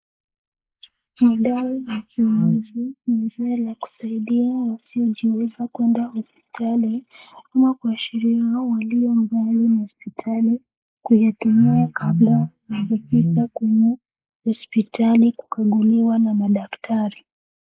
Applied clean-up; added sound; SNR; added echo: neural mask model Resemble Enhance denoiser.